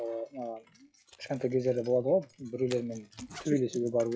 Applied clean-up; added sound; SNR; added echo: classical method log-MMSE.